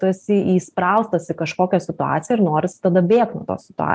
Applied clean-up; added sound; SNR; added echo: none; none; none; none.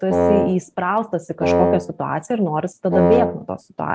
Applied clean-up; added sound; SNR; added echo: none; Wind instrument, woodwind instrument; -2 dB; none.